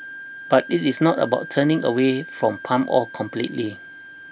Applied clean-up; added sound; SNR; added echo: none; Wind instrument, woodwind instrument; 16 dB; none.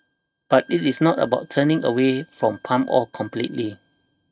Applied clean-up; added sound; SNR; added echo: neural mask model RNNoise.